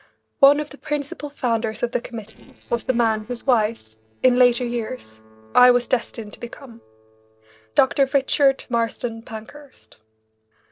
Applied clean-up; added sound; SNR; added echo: neural separator model SepFormer DNS4.